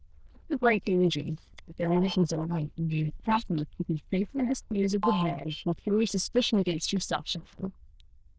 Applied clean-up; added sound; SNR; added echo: neural diffusion model UNIVERSE++.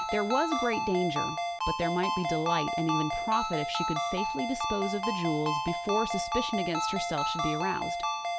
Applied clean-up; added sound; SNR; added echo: none; Ringtone; 0 dB; none.